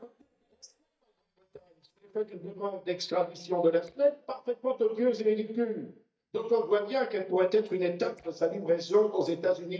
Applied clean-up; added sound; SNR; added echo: neural mask model DeepFilterNet 3.